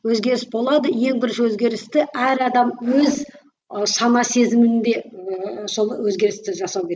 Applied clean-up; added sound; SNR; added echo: none; Zipper (clothing); 19 dB; none.